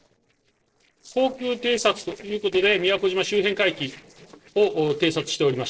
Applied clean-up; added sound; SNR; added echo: neural separator model SepFormer DNS4.